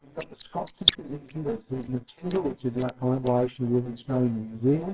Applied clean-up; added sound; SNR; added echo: neural separator model SepFormer WHAMR!.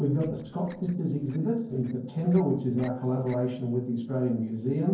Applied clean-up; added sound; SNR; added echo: neural separator model SepFormer DNS4.